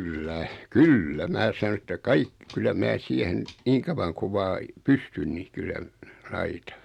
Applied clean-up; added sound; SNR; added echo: none; none; none; none.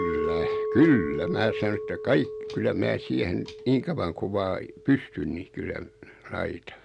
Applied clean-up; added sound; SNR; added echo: none; Chink, clink; 7 dB; none.